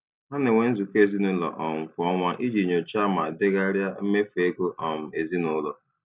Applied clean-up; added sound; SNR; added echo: none; none; none; none.